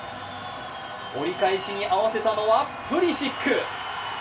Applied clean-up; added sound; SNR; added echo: none; Sawing; 15 dB; reverberation time 0.3 s.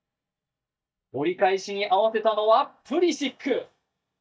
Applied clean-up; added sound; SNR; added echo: neural mask model DeepFilterNet 3.